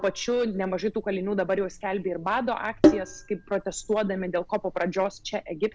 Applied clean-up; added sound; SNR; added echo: none; Sink (filling or washing); 3 dB; none.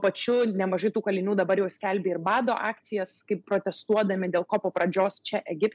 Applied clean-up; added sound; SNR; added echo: none; none; none; none.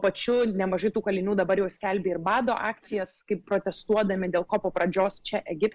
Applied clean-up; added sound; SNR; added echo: neural mask model Resemble Enhance denoiser.